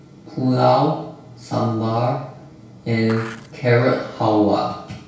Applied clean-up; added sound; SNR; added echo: none; Skateboard; 15 dB; reverberation time 0.6 s.